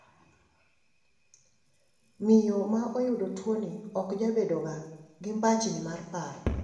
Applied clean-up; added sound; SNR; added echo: none; none; none; reverberation time 0.9 s.